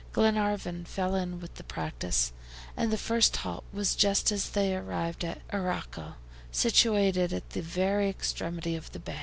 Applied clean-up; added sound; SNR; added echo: none; none; none; none.